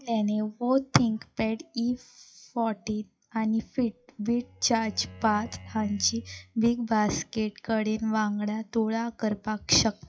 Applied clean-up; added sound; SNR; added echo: classical method WPE with log-MMSE.